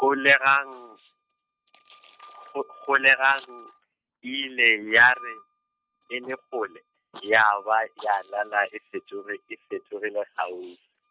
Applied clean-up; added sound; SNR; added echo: neural mask model RNNoise.